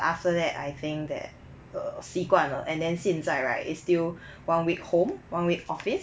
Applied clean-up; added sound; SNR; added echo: none; none; none; none.